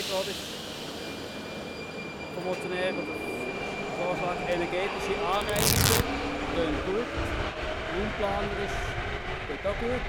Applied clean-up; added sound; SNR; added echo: none; Subway, metro, underground + Tearing; -3 dB; none.